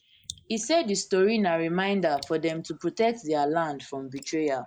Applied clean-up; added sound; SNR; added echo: neural mask model Resemble Enhance denoiser.